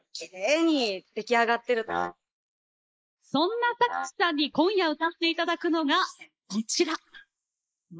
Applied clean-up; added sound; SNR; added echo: neural mask model Resemble Enhance denoiser.